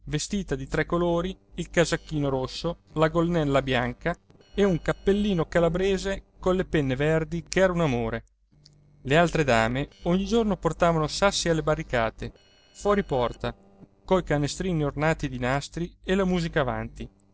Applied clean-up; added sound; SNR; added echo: neural separator model SepFormer DNS4.